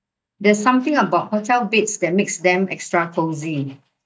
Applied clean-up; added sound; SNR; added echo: neural mask model DeepFilterNet 3.